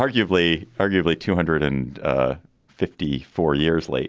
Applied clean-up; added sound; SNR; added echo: none; none; none; none.